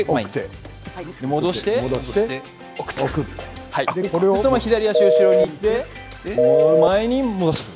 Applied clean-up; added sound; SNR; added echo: none; Telephone; -4 dB; none.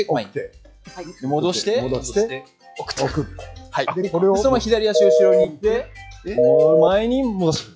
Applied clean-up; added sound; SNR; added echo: classical method log-MMSE.